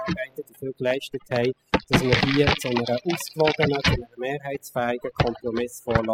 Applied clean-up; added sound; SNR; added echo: classical method spectral subtraction.